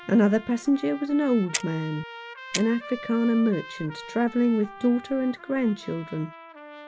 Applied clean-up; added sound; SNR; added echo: none; Clock + Trumpet; 14 dB; none.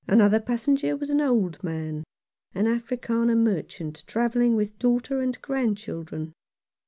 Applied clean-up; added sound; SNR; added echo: none; none; none; none.